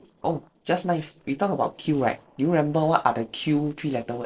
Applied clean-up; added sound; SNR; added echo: neural separator model SepFormer DNS4.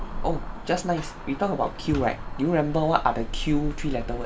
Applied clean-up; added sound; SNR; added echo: none; Cricket / Motor vehicle (road); 6 dB; none.